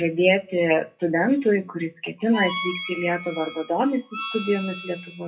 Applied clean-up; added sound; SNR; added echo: classical method WPE with log-MMSE.